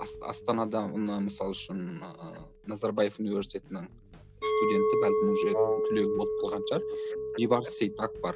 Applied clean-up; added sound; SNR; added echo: none; Wind instrument, woodwind instrument + Chink, clink; 0 dB; none.